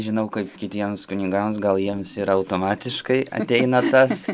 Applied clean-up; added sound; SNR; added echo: none; none; none; none.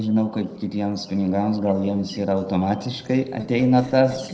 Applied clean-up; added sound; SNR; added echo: neural separator model SepFormer DNS4.